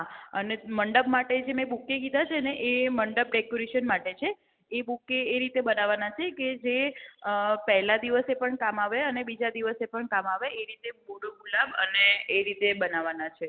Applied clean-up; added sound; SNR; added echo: none; none; none; none.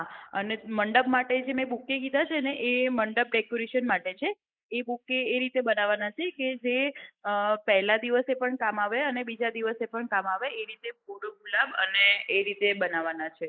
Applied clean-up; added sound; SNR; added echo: neural mask model Resemble Enhance denoiser.